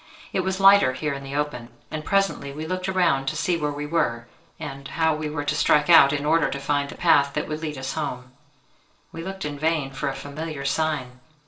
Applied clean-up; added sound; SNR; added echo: neural separator model SepFormer DNS4.